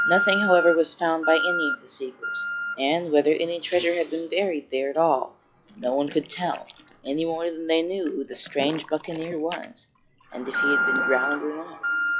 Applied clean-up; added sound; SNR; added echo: classical method log-MMSE.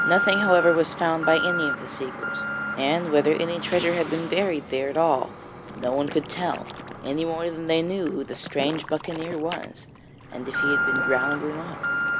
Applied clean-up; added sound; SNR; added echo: none; Alarm; 4 dB; none.